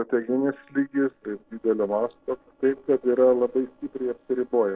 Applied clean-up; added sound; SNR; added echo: neural separator model SepFormer DNS4.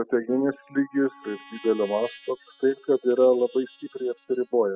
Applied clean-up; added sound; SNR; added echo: classical method spectral subtraction.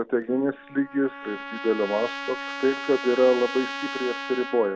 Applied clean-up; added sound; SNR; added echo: none; Trumpet; 10 dB; none.